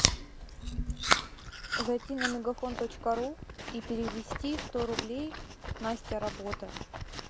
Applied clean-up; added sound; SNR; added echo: none; Chewing, mastication; -1 dB; none.